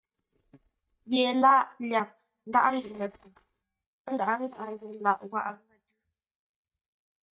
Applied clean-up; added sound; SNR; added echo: neural mask model DeepFilterNet 3.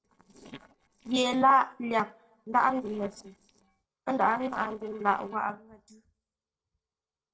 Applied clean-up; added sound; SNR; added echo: neural separator model SepFormer DNS4.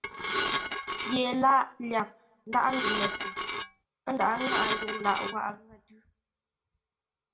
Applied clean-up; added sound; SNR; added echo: none; Dishes, pots, and pans / Glass; 1 dB; reverberation time 0.4 s.